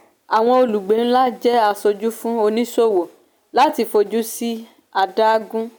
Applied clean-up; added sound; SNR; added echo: none; none; none; none.